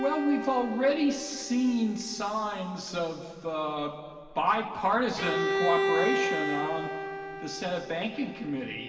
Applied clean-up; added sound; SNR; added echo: none; Bowed string instrument; 4 dB; reverberation time 2.7 s.